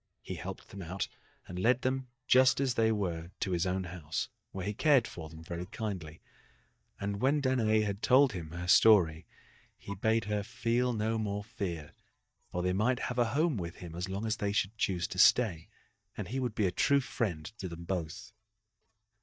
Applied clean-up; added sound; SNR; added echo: neural mask model DeepFilterNet 3.